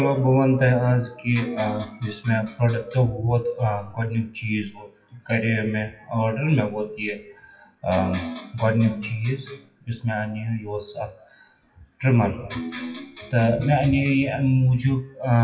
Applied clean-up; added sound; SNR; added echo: classical method WPE with log-MMSE.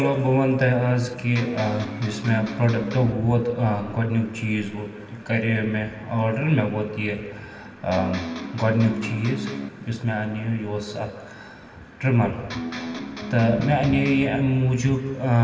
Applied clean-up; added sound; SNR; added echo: none; Electric guitar; 8 dB; reverberation time 2.1 s.